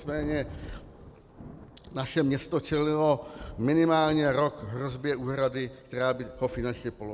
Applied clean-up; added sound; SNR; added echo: none; Thunder; 18 dB; none.